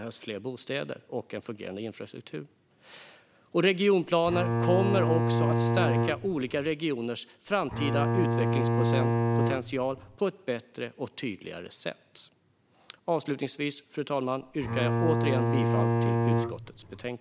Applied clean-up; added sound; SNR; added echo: none; Bowed string instrument; -4 dB; none.